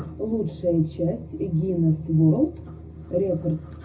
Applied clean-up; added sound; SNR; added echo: none; none; none; reverberation time 0.4 s.